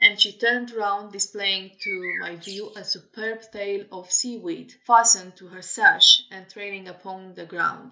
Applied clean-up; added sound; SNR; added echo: neural mask model Resemble Enhance denoiser.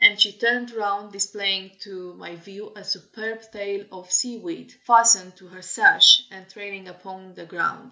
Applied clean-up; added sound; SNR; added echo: none; none; none; none.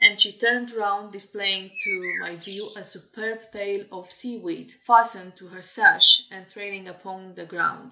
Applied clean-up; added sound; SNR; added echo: none; Bird; 9 dB; none.